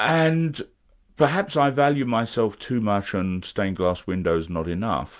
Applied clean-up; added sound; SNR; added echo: none; none; none; none.